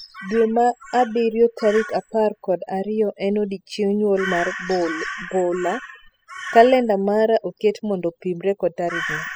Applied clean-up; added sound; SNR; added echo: classical method spectral subtraction.